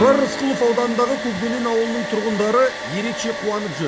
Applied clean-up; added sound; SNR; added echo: none; Guitar + Domestic sounds, home sounds; 7 dB; none.